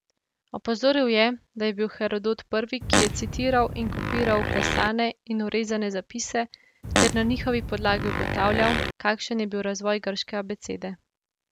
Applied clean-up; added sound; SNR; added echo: none; Fart; 0 dB; none.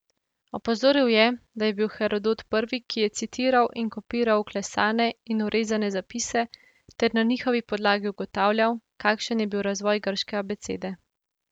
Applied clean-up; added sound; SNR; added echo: none; none; none; none.